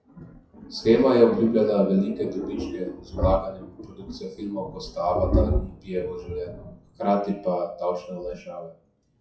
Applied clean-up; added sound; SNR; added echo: classical method WPE with log-MMSE.